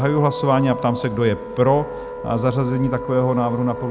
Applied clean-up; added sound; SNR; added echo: none; Wind instrument, woodwind instrument; 10 dB; none.